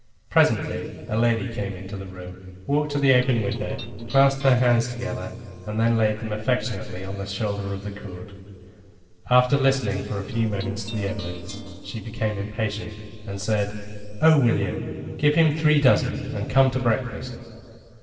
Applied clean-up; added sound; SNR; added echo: neural separator model SepFormer DNS4.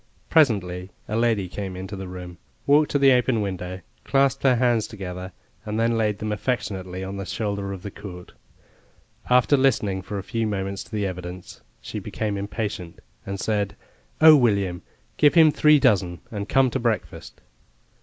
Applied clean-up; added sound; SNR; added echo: none; none; none; none.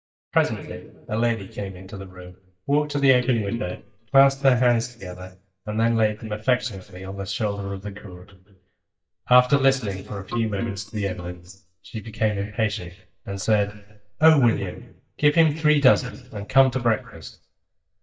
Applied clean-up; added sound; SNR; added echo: neural mask model DeepFilterNet 3.